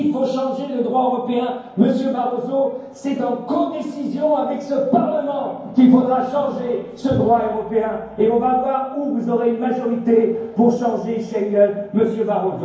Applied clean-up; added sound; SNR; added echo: none; none; none; reverberation time 0.9 s.